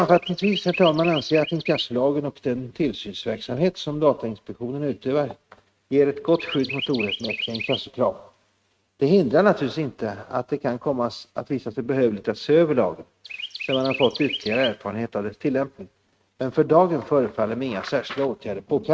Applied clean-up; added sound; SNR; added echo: neural mask model RNNoise.